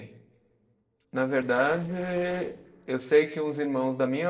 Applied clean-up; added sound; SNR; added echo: neural separator model SepFormer DNS4.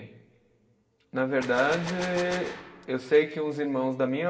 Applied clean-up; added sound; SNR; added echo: none; Gunshot, gunfire; 11 dB; reverberation time 1.6 s.